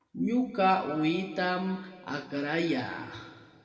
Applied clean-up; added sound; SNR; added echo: none; none; none; reverberation time 1.8 s.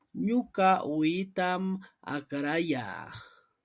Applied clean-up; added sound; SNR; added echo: none; none; none; none.